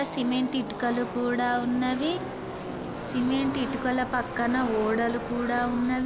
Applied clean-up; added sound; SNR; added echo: none; Car passing by / Race car, auto racing; 7 dB; none.